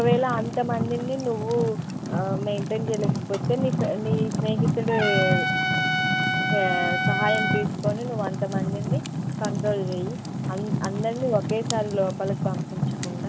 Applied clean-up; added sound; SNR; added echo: none; Trumpet + Fire; -2 dB; none.